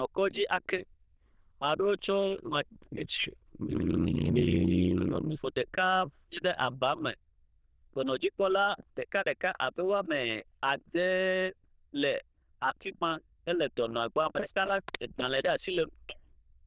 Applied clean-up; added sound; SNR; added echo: neural diffusion model UNIVERSE++.